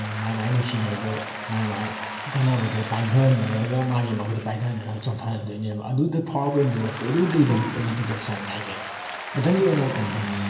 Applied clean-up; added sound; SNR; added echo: none; Applause; 11 dB; reverberation time 1.4 s.